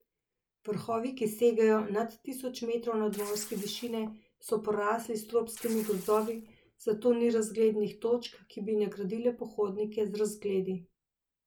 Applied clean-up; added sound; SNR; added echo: none; Tearing; 16 dB; none.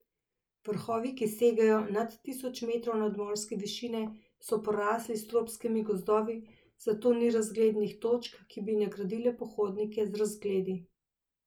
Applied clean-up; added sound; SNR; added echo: none; none; none; none.